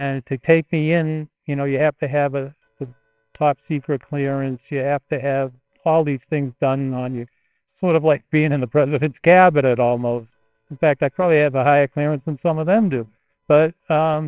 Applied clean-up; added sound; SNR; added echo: neural separator model SepFormer WHAMR!.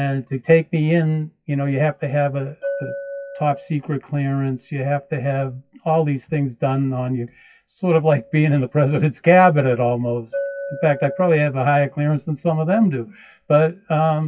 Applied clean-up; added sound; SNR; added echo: classical method WPE with log-MMSE.